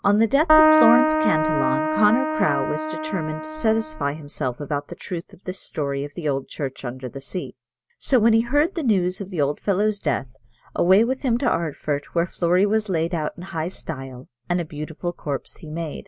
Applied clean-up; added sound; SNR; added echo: none; Keyboard (musical); -2 dB; none.